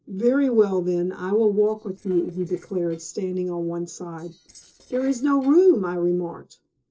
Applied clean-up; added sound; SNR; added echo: neural separator model SepFormer DNS4.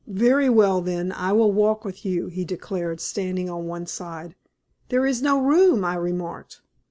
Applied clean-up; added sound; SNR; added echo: none; none; none; none.